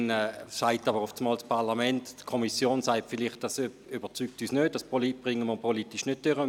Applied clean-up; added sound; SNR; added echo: none; none; none; none.